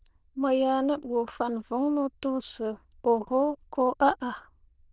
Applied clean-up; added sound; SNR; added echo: neural diffusion model UNIVERSE++.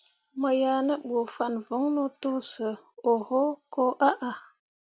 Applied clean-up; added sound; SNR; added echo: none; none; none; none.